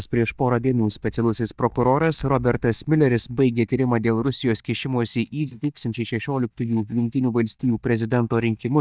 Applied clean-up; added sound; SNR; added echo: neural mask model DeepFilterNet 3.